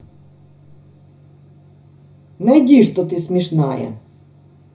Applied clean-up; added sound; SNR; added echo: none; none; none; reverberation time 0.4 s.